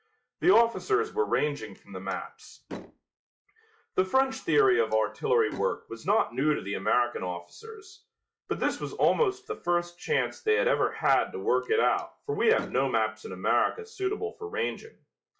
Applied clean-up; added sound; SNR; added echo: classical method log-MMSE.